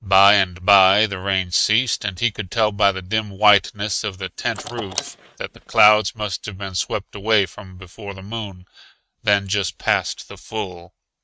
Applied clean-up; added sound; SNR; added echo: neural mask model RNNoise.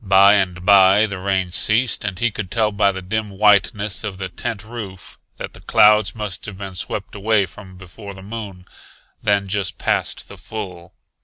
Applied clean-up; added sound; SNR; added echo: none; none; none; none.